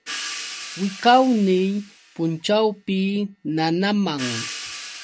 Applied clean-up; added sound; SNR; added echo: none; Crash cymbal / Hi-hat; 14 dB; none.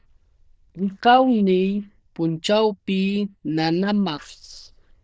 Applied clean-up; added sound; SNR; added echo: neural diffusion model UNIVERSE++.